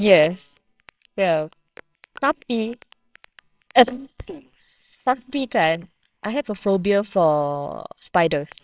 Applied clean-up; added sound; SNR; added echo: neural separator model SepFormer WHAMR!.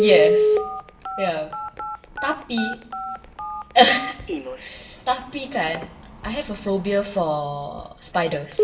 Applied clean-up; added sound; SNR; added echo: none; Telephone; 2 dB; reverberation time 0.6 s.